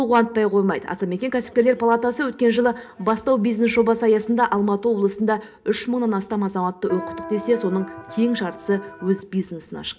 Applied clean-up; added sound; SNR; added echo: none; Electric guitar; 14 dB; reverberation time 0.3 s.